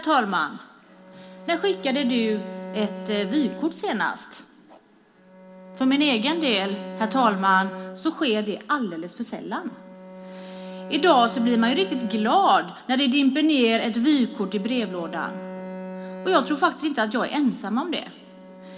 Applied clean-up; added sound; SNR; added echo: none; Bowed string instrument; 14 dB; reverberation time 2.1 s.